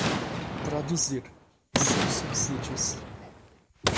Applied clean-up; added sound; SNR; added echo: none; Boom; -2 dB; none.